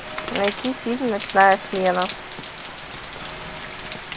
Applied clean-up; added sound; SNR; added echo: none; Rain; 7 dB; none.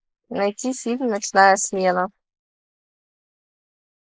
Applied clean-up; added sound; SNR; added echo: neural mask model Resemble Enhance denoiser.